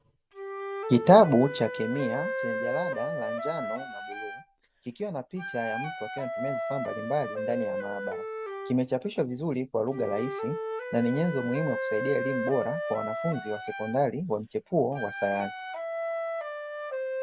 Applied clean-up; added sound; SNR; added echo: none; Wind instrument, woodwind instrument; 5 dB; none.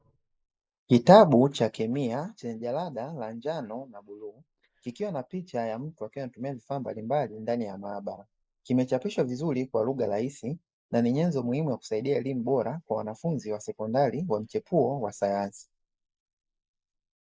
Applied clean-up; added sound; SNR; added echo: neural mask model Resemble Enhance denoiser.